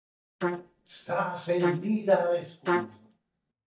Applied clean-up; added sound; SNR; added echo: neural mask model DeepFilterNet 3.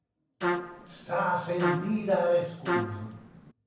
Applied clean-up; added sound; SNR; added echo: none; Trumpet; 2 dB; reverberation time 0.6 s.